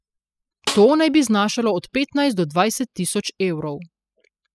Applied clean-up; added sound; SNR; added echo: classical method spectral subtraction.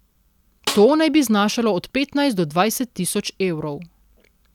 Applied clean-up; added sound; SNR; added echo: none; Snare drum; 12 dB; none.